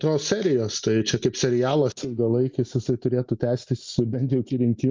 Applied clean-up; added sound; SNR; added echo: neural mask model DeepFilterNet 3.